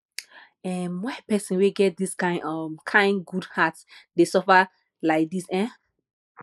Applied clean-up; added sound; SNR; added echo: neural mask model Resemble Enhance denoiser.